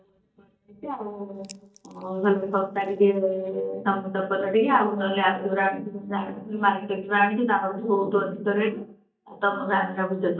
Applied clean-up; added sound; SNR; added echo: neural mask model DeepFilterNet 3.